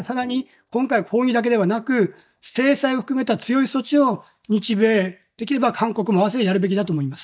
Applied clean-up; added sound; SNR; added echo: neural mask model DeepFilterNet 3.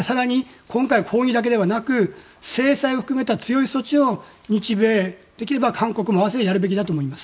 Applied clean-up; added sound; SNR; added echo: none; none; none; none.